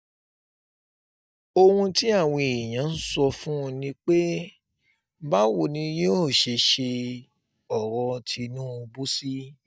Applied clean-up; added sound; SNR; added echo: neural mask model DeepFilterNet 3.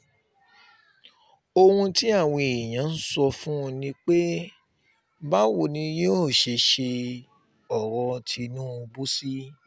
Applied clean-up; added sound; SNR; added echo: none; none; none; none.